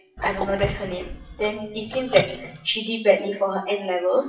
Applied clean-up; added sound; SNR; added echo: classical method WPE with log-MMSE.